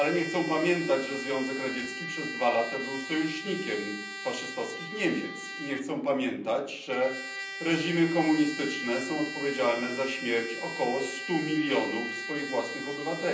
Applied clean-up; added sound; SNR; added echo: none; Trumpet; 8 dB; reverberation time 0.6 s.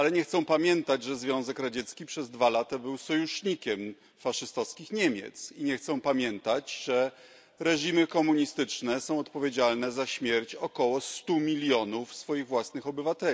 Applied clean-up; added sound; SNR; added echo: none; none; none; none.